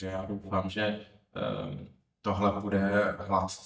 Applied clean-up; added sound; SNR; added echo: neural mask model DeepFilterNet 3.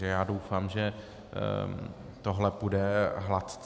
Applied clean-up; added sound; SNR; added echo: none; none; none; none.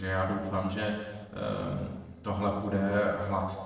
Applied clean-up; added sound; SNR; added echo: neural separator model SepFormer DNS4.